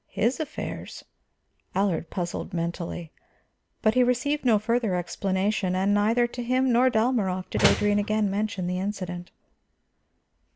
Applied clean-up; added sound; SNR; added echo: none; Slam; 3 dB; none.